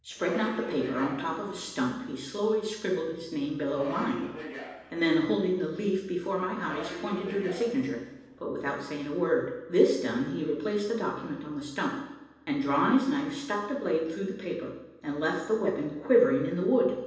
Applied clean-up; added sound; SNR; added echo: none; Subway, metro, underground; 13 dB; reverberation time 0.9 s.